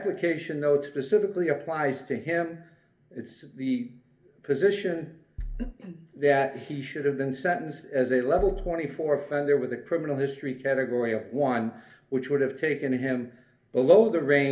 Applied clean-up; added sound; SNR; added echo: none; Bass drum; 7 dB; reverberation time 0.3 s.